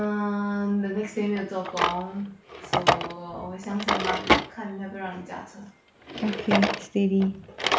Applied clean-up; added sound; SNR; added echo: none; Drawer open or close; 0 dB; none.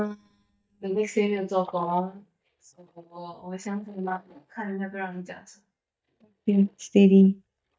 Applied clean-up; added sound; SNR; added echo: neural mask model DeepFilterNet 3.